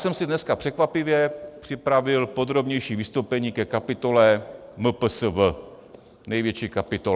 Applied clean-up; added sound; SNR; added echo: none; none; none; none.